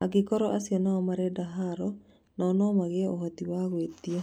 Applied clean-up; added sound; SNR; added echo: none; none; none; none.